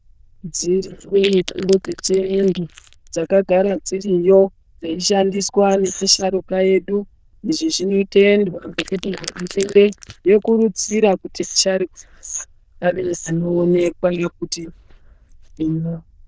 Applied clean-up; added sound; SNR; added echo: neural diffusion model UNIVERSE++.